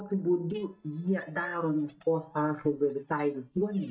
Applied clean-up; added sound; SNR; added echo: neural mask model DeepFilterNet 3.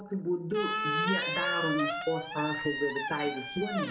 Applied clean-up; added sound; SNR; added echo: none; Squeak; 1 dB; reverberation time 1.9 s.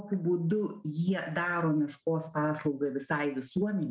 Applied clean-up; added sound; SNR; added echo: none; none; none; none.